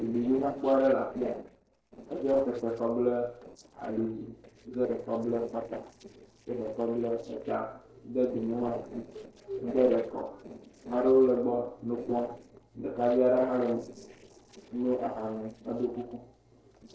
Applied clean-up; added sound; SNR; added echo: neural separator model SepFormer DNS4.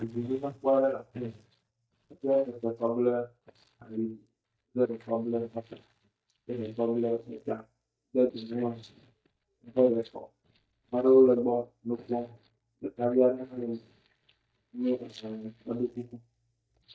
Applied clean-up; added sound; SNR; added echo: neural mask model DeepFilterNet 3.